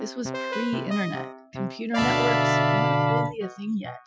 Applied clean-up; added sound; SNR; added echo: classical method Wiener filter.